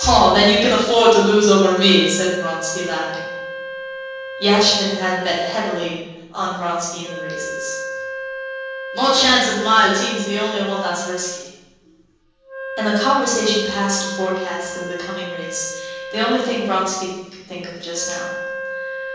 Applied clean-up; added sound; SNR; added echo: none; Wind instrument, woodwind instrument; 11 dB; reverberation time 1.3 s.